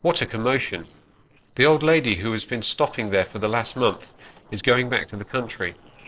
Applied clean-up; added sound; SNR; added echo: neural separator model SepFormer DNS4.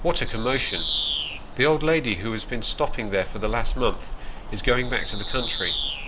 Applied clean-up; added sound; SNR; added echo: none; Bird vocalization, bird call, bird song; 2 dB; none.